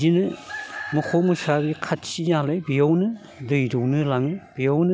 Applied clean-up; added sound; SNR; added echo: none; none; none; none.